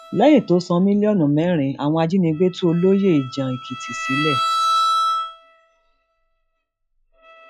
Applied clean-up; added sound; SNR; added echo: classical method log-MMSE.